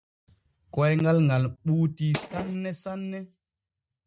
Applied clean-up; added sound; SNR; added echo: neural mask model RNNoise.